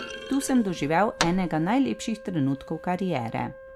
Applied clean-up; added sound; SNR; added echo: none; Thump, thud + Wind instrument, woodwind instrument; 11 dB; none.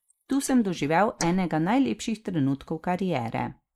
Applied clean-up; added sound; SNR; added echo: neural mask model Resemble Enhance denoiser.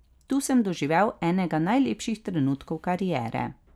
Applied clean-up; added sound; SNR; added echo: none; none; none; none.